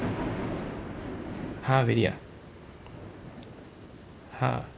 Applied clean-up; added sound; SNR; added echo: none; Thunder; 6 dB; none.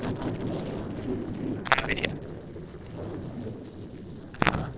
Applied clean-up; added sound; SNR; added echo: neural separator model SepFormer DNS4.